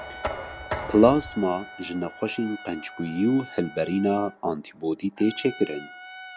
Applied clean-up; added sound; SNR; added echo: none; Trumpet + Knock; 13 dB; none.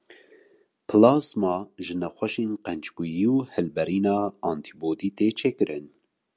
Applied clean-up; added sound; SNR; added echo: none; none; none; none.